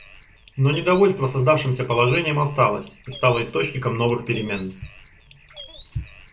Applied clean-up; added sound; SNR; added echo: none; Bird; 18 dB; reverberation time 0.2 s.